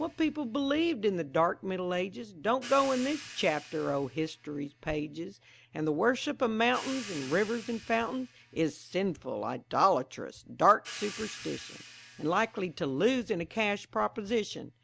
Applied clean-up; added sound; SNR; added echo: none; Hi-hat; 19 dB; none.